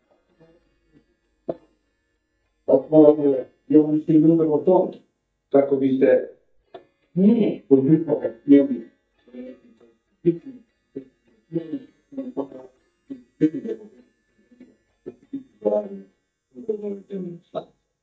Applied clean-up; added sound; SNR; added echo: neural mask model DeepFilterNet 3.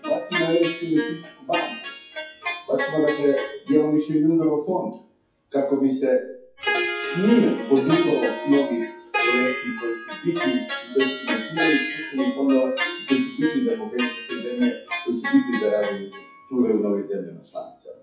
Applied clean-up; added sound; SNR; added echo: classical method WPE with log-MMSE.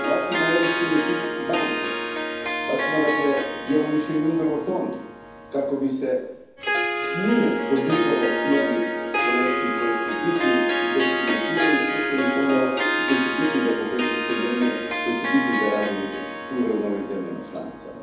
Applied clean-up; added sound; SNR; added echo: none; Harp; 0 dB; reverberation time 0.9 s.